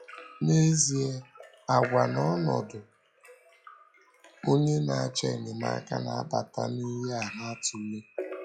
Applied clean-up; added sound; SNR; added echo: classical method log-MMSE.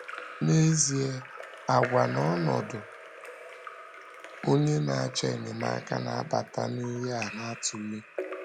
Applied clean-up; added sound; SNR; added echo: none; Drip / Trickle, dribble / Splash, splatter; 12 dB; none.